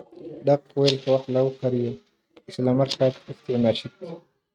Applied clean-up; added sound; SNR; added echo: neural mask model RNNoise.